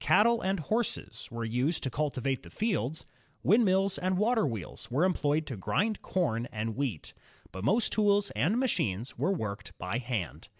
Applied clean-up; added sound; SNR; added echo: none; none; none; none.